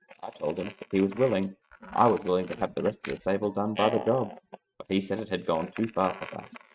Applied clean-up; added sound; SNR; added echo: neural mask model RNNoise.